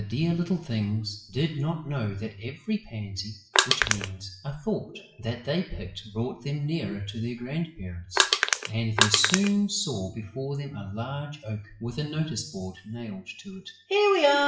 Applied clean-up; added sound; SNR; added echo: classical method WPE with log-MMSE.